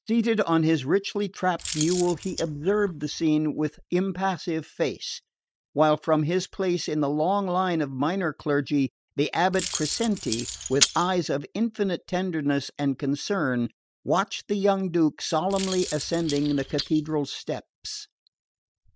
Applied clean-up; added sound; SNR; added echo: neural mask model DeepFilterNet 3.